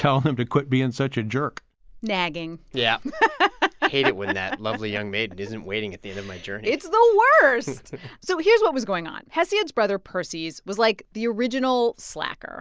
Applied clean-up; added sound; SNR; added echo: none; none; none; none.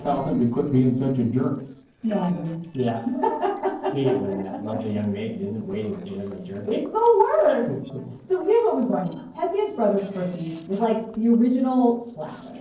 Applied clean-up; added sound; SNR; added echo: neural separator model SepFormer DNS4.